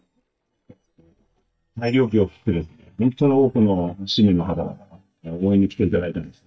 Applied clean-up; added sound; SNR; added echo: neural mask model DeepFilterNet 3.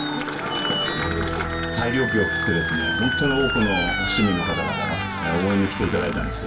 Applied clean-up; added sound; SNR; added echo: none; Squeak; 3 dB; reverberation time 0.3 s.